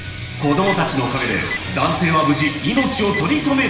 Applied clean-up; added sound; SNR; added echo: none; Telephone; 14 dB; reverberation time 1.0 s.